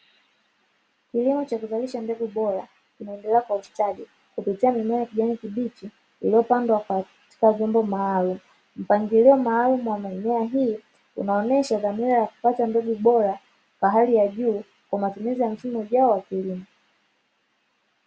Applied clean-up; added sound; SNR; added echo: none; none; none; none.